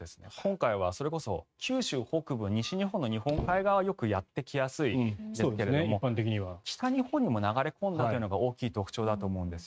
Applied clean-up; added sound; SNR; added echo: neural mask model RNNoise.